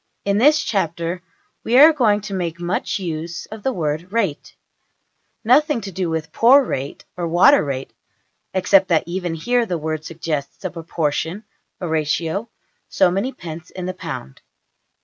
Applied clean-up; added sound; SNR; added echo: none; none; none; none.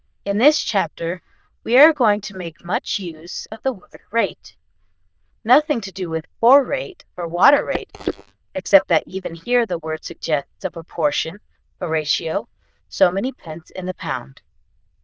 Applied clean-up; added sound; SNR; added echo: neural diffusion model UNIVERSE++.